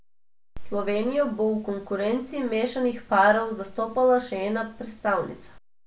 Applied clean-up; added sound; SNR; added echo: none; none; none; none.